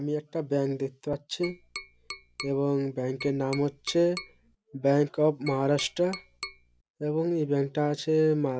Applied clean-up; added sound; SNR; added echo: none; Tap; 14 dB; none.